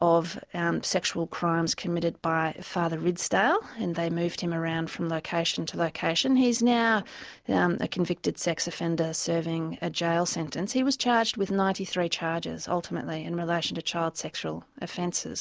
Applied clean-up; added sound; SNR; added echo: none; none; none; none.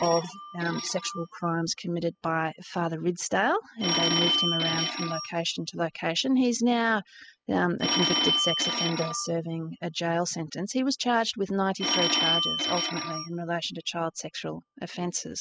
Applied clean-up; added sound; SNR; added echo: classical method spectral subtraction.